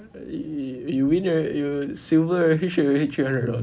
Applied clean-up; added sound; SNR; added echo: none; none; none; none.